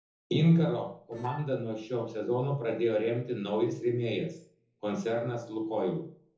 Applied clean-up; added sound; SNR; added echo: neural separator model SepFormer DNS4.